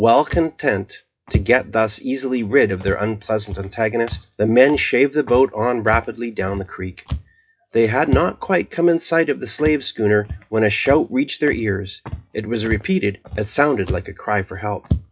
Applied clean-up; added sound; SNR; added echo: classical method WPE with log-MMSE.